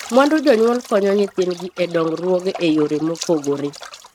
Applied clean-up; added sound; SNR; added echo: neural mask model RNNoise.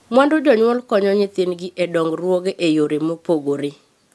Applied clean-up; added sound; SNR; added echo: none; none; none; none.